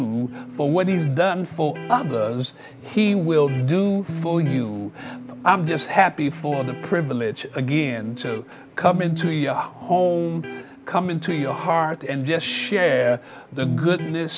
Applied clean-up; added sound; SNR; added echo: none; Electric guitar; 12 dB; none.